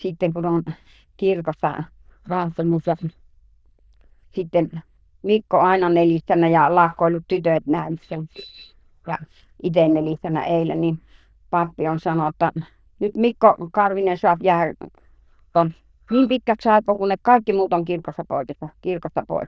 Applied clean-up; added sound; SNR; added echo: neural diffusion model UNIVERSE++.